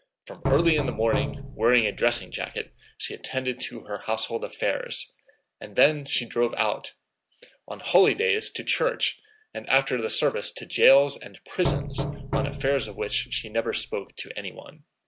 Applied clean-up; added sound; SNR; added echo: none; Knock; 5 dB; none.